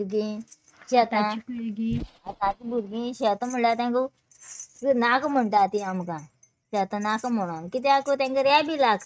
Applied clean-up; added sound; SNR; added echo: neural mask model RNNoise.